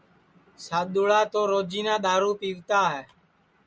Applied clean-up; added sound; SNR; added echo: none; none; none; none.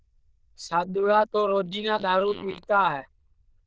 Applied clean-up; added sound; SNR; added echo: neural diffusion model UNIVERSE++.